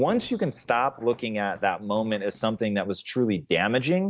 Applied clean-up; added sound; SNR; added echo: neural mask model DeepFilterNet 3.